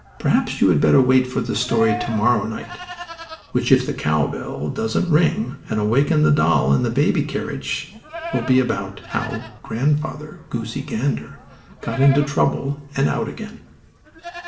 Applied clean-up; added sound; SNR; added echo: none; Livestock, farm animals, working animals; 17 dB; reverberation time 0.6 s.